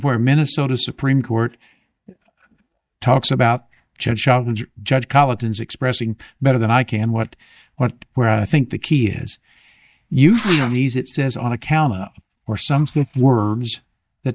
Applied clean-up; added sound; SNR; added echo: neural mask model DeepFilterNet 3.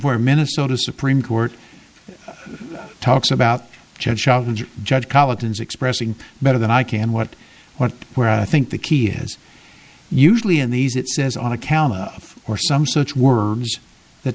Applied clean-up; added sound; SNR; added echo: none; none; none; none.